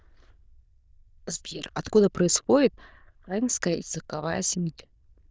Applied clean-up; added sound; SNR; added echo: neural diffusion model UNIVERSE++.